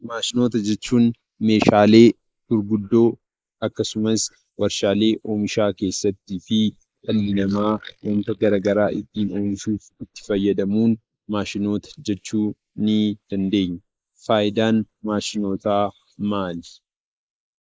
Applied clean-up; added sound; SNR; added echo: neural mask model Resemble Enhance denoiser.